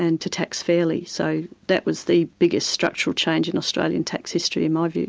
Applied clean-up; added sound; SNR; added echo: none; none; none; none.